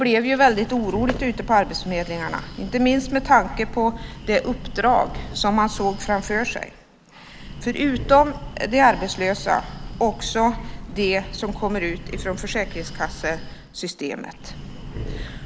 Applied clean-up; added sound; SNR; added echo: none; Breathing; 11 dB; none.